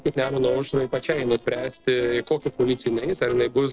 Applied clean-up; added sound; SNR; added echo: neural separator model SepFormer DNS4.